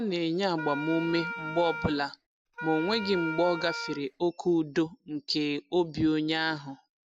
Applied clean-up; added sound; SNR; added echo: none; Wind instrument, woodwind instrument; 9 dB; none.